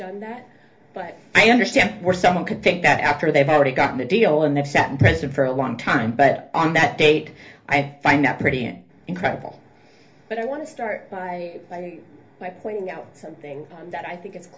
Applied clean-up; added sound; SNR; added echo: none; none; none; reverberation time 0.3 s.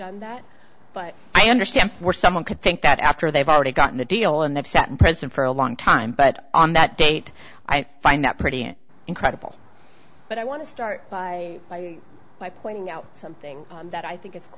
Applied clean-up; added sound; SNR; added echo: none; none; none; none.